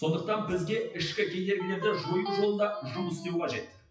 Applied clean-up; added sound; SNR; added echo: classical method WPE with log-MMSE.